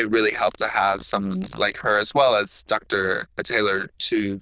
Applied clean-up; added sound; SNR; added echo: neural diffusion model UNIVERSE++.